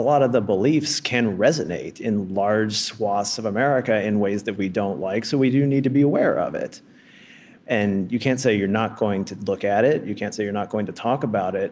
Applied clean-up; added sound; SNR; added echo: none; none; none; none.